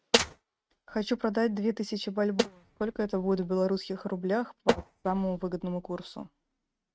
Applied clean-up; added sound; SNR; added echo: neural mask model RNNoise.